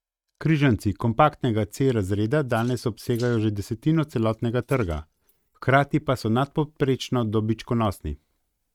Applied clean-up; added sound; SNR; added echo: neural mask model RNNoise.